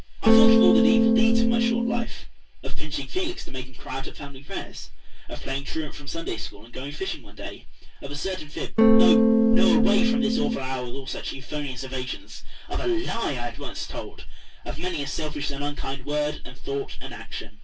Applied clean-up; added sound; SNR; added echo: none; Electric guitar / Strum; -3 dB; reverberation time 0.1 s.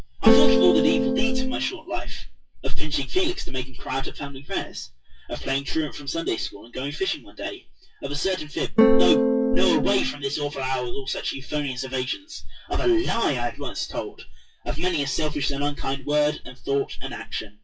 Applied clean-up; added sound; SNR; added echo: classical method WPE with log-MMSE.